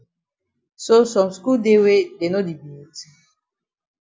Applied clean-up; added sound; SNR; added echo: none; none; none; none.